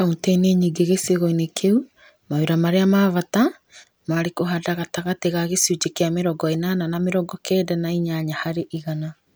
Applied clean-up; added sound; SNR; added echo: none; none; none; none.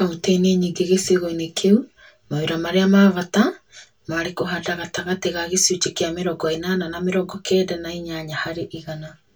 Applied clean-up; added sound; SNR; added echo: none; none; none; reverberation time 0.1 s.